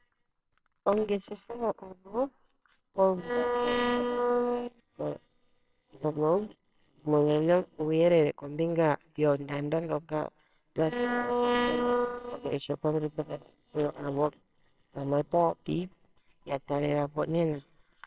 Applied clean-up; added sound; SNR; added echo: neural separator model SepFormer WHAMR!.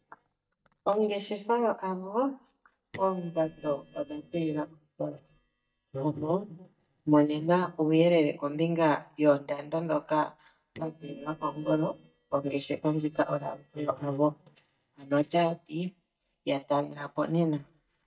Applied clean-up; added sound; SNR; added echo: neural mask model DeepFilterNet 3.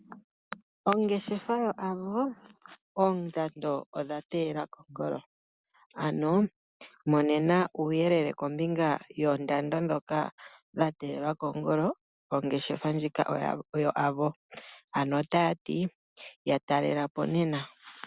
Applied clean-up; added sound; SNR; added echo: none; none; none; none.